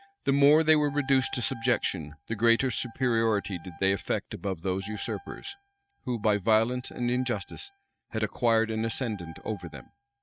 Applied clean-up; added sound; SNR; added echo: neural mask model RNNoise.